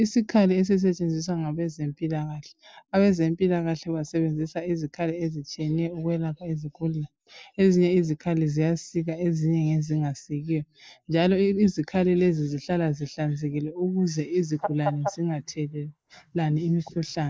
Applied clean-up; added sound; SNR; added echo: neural mask model Resemble Enhance denoiser.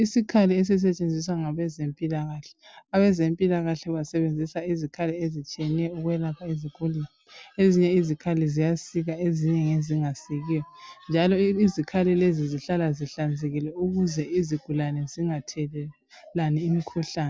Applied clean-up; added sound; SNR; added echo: none; none; none; none.